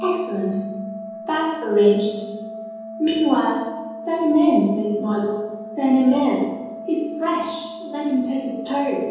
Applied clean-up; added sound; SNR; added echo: none; Organ; 12 dB; reverberation time 1.3 s.